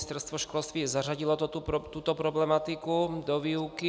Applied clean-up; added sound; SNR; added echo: none; none; none; none.